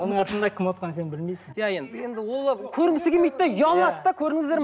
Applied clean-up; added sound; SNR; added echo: none; none; none; none.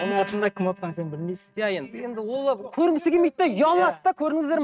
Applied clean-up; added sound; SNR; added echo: neural mask model RNNoise.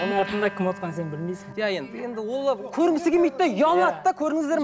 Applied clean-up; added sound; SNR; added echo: none; Acoustic guitar; 18 dB; none.